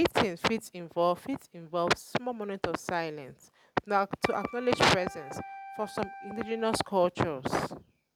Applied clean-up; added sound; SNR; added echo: none; Wind instrument, woodwind instrument; 15 dB; none.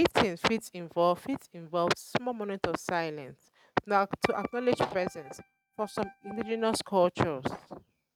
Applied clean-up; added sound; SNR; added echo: neural mask model RNNoise.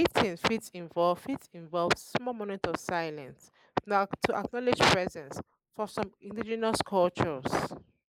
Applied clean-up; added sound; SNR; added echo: neural mask model Resemble Enhance denoiser.